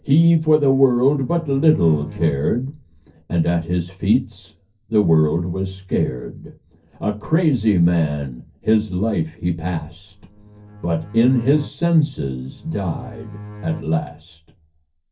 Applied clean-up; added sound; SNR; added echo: neural separator model SepFormer DNS4.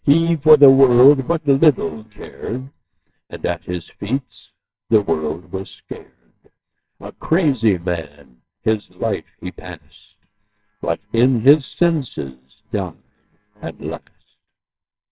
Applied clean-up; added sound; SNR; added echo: neural separator model SepFormer WHAMR!.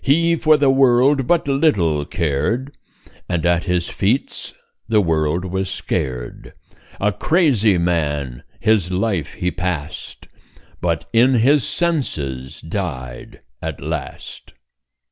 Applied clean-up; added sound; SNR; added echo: none; none; none; none.